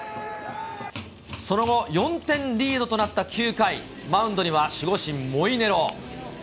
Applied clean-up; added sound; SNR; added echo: none; none; none; none.